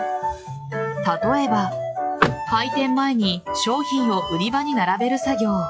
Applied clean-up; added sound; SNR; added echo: classical method log-MMSE.